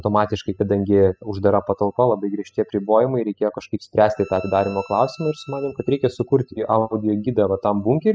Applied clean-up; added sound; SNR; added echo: classical method spectral subtraction.